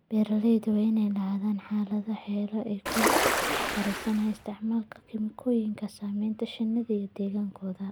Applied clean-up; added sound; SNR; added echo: none; Ocean; -1 dB; none.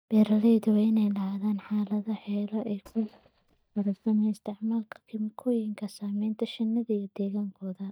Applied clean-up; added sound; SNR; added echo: neural mask model DeepFilterNet 3.